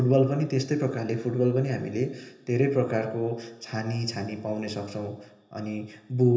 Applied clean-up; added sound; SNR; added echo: none; none; none; reverberation time 0.8 s.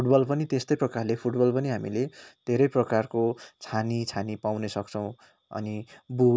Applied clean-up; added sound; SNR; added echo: none; none; none; none.